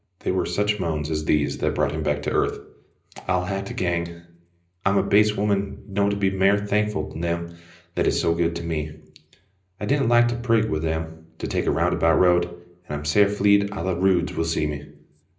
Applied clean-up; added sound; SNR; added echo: none; none; none; reverberation time 0.5 s.